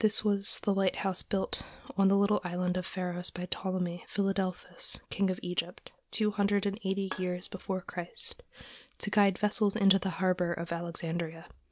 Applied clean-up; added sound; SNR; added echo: neural separator model SepFormer DNS4.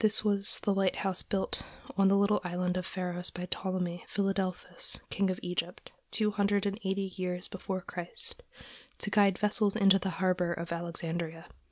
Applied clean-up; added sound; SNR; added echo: none; none; none; none.